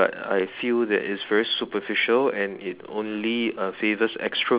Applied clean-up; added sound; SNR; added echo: none; none; none; none.